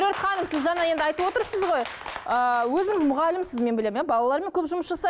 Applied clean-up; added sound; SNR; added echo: none; none; none; none.